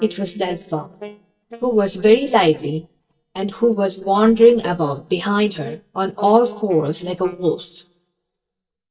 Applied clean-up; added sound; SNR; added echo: neural mask model DeepFilterNet 3.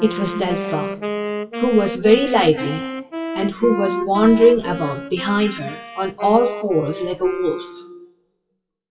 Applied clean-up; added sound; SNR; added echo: classical method WPE with log-MMSE.